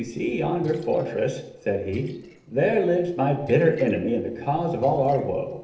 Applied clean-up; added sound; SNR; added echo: neural separator model SepFormer DNS4.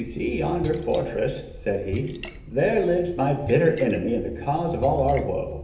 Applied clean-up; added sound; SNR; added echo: none; Splash, splatter; 12 dB; reverberation time 0.8 s.